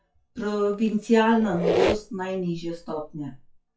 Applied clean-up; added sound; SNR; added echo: classical method WPE with log-MMSE.